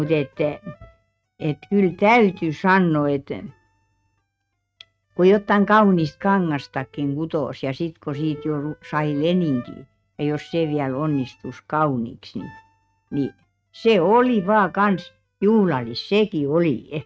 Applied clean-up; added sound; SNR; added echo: neural mask model RNNoise.